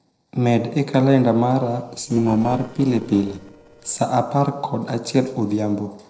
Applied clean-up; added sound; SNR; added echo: neural separator model SepFormer DNS4.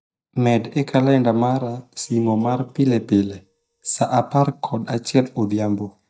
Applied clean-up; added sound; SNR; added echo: neural mask model DeepFilterNet 3.